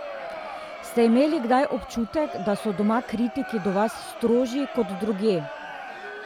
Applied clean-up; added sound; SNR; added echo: none; Crowd; 12 dB; none.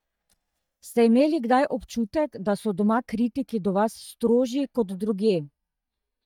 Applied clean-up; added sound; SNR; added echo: neural mask model DeepFilterNet 3.